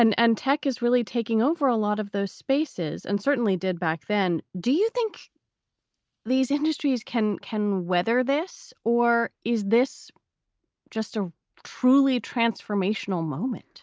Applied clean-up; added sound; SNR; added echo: none; none; none; none.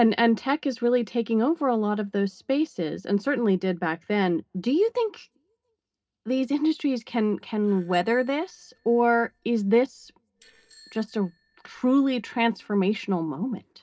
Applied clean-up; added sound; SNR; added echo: neural separator model SepFormer DNS4.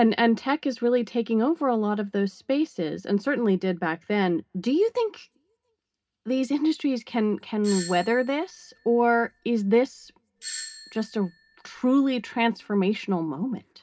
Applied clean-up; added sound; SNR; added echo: none; Doorbell; 17 dB; reverberation time 0.3 s.